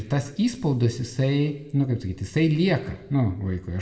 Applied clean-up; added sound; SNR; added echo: none; none; none; reverberation time 0.7 s.